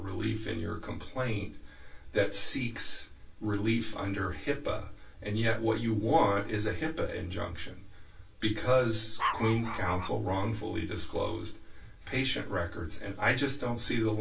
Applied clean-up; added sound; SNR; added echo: none; Dog; 4 dB; reverberation time 0.2 s.